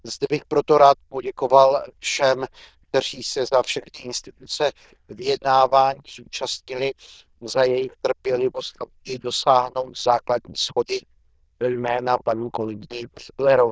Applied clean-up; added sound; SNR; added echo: neural diffusion model UNIVERSE++.